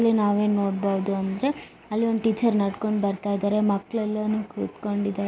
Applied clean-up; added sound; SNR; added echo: none; none; none; none.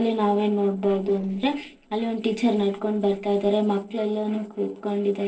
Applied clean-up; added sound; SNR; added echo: neural separator model SepFormer DNS4.